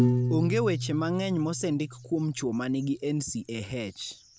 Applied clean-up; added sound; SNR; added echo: none; Piano; 3 dB; none.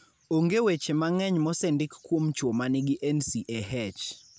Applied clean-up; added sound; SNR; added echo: none; none; none; none.